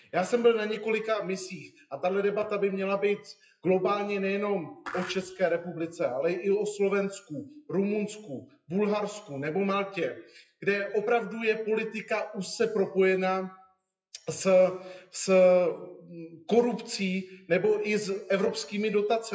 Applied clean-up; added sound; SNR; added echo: classical method WPE with log-MMSE.